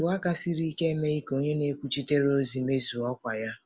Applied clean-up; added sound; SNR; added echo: none; none; none; none.